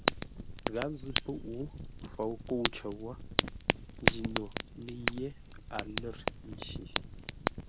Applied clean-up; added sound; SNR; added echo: none; Fire; -5 dB; none.